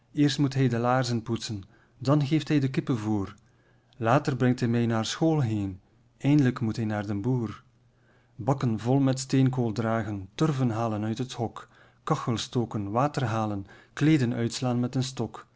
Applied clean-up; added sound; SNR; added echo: none; none; none; none.